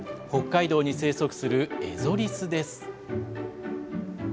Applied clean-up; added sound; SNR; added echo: none; none; none; none.